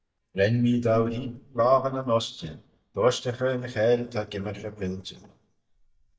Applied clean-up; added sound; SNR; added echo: neural mask model DeepFilterNet 3.